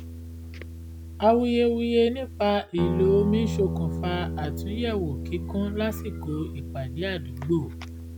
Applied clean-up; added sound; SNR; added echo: none; Guitar; 6 dB; none.